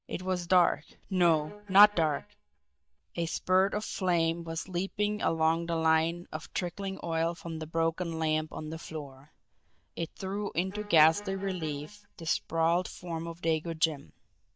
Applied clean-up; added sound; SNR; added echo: neural mask model DeepFilterNet 3.